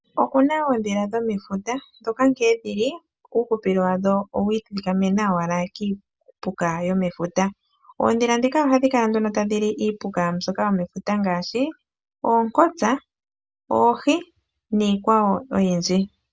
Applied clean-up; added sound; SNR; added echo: none; none; none; none.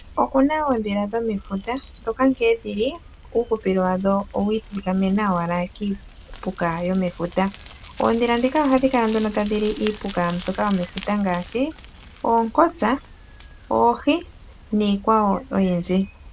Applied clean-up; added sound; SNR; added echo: none; Bicycle; 19 dB; none.